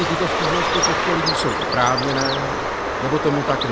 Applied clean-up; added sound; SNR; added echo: none; Bird; -2 dB; none.